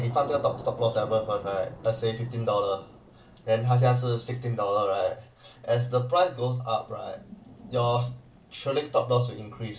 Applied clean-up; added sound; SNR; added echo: none; Thunder / Rain; 19 dB; reverberation time 0.2 s.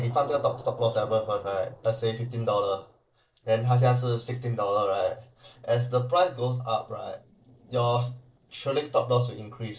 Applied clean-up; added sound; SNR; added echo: neural separator model SepFormer DNS4.